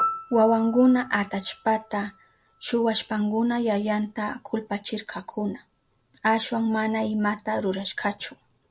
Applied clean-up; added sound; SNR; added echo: none; Piano; 15 dB; none.